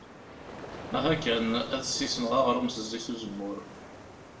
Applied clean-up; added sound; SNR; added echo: none; Ocean; 12 dB; reverberation time 0.6 s.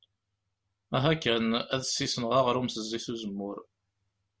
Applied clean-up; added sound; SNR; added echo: none; none; none; none.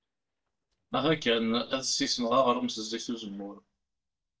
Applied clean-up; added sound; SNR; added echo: neural mask model DeepFilterNet 3.